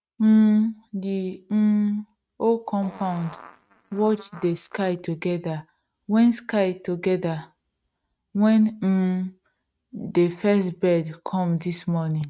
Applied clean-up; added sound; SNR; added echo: neural mask model RNNoise.